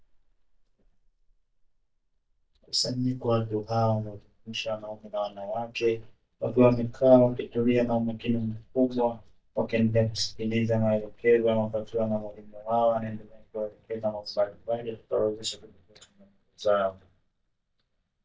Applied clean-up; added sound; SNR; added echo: neural mask model DeepFilterNet 3.